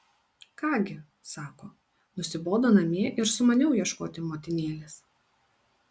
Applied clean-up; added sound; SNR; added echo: none; none; none; none.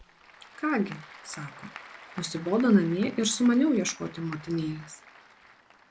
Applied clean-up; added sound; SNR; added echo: none; Applause / Crowd; 19 dB; none.